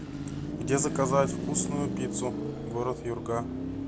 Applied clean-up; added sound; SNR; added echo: none; Car passing by / Traffic noise, roadway noise / Engine; 2 dB; none.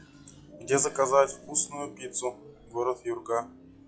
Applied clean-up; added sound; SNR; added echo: classical method log-MMSE.